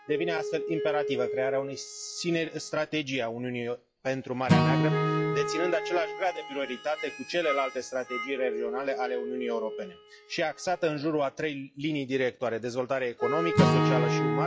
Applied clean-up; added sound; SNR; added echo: classical method log-MMSE.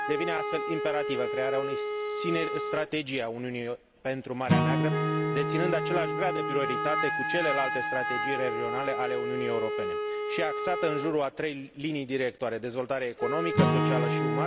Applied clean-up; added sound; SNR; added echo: none; Acoustic guitar / Strum + Wind instrument, woodwind instrument; -1 dB; none.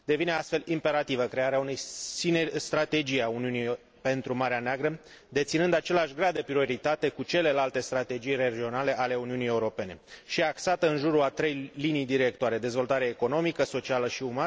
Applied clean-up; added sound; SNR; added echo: none; none; none; none.